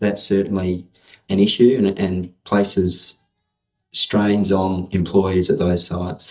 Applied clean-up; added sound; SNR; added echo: neural mask model DeepFilterNet 3.